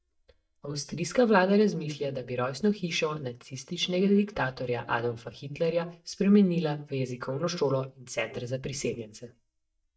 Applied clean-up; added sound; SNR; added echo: neural mask model DeepFilterNet 3.